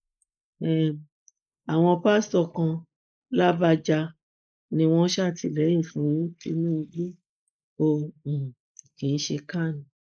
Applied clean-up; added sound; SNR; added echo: neural mask model Resemble Enhance denoiser.